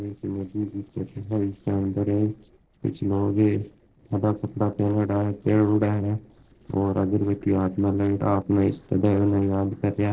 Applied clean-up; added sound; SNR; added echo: neural separator model SepFormer DNS4.